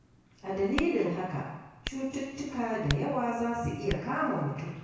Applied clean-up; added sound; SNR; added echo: none; Hands; 11 dB; reverberation time 1.0 s.